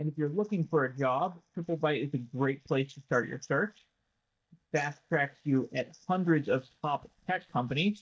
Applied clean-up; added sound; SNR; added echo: neural mask model DeepFilterNet 3.